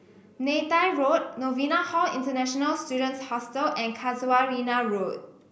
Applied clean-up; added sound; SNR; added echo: none; none; none; none.